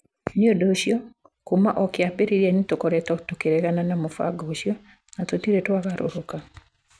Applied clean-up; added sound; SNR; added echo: none; none; none; none.